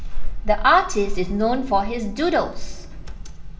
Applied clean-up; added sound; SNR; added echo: none; Squeak / Walk, footsteps; 1 dB; reverberation time 1.8 s.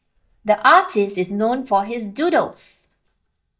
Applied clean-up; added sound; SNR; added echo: neural mask model DeepFilterNet 3.